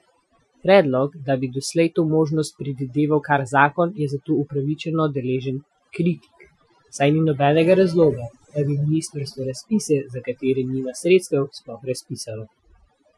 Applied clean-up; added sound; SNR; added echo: classical method Wiener filter.